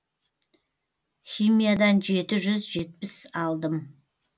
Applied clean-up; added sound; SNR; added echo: none; none; none; none.